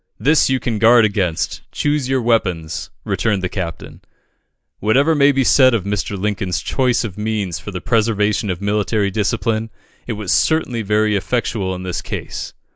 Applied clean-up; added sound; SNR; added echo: neural mask model Resemble Enhance denoiser.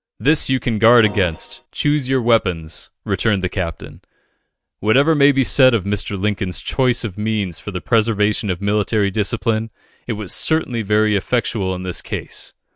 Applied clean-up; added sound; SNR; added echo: neural mask model RNNoise.